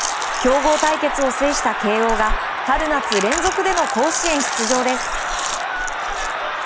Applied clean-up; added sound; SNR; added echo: none; Chewing, mastication; 9 dB; none.